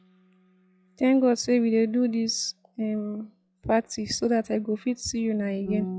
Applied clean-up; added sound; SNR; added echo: classical method log-MMSE.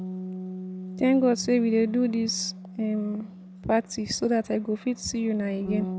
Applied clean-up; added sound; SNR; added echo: none; Bass guitar; 11 dB; none.